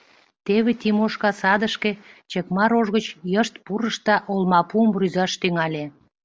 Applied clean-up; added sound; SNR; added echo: none; none; none; none.